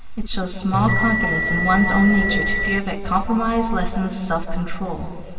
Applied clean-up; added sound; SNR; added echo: none; Bell; 1 dB; reverberation time 2.4 s.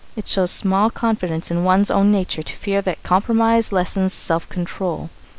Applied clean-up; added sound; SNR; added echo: none; none; none; none.